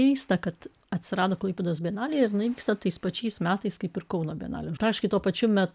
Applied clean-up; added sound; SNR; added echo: none; none; none; none.